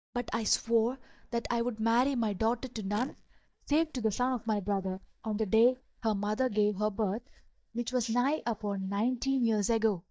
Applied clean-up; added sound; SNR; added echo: neural mask model DeepFilterNet 3.